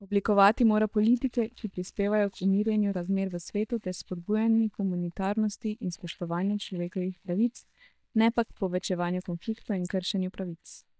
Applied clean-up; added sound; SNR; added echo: neural mask model DeepFilterNet 3.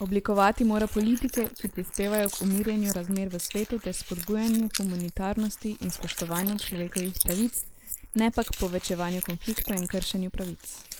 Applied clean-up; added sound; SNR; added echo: neural mask model Resemble Enhance denoiser.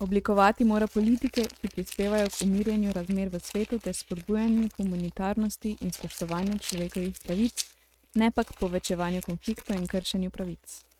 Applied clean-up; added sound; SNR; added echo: neural mask model RNNoise.